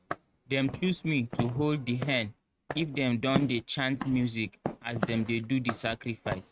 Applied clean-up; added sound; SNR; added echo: neural mask model RNNoise.